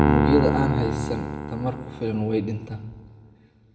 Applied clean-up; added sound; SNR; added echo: none; Piano; 0 dB; reverberation time 1.3 s.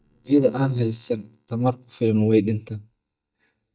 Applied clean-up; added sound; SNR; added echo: neural mask model DeepFilterNet 3.